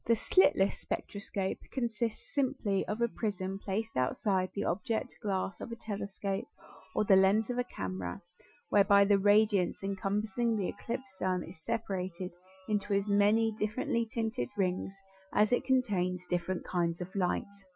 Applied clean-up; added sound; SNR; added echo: classical method Wiener filter.